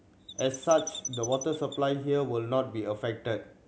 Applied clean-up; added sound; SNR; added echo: none; Chirp, tweet; 11 dB; none.